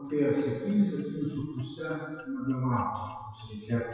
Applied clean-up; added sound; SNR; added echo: classical method WPE with log-MMSE.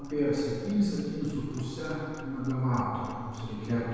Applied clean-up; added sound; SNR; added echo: none; Clock; 16 dB; reverberation time 1.9 s.